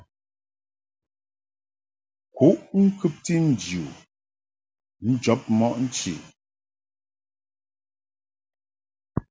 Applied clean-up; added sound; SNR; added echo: none; none; none; none.